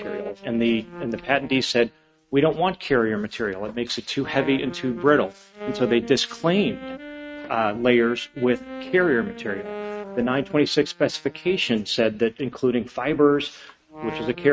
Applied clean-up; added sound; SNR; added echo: neural mask model RNNoise.